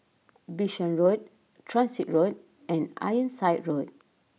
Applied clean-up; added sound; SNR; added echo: none; none; none; none.